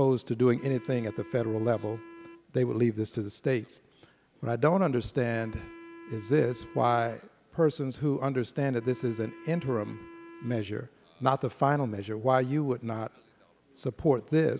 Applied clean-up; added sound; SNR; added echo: none; Wind instrument, woodwind instrument; 19 dB; none.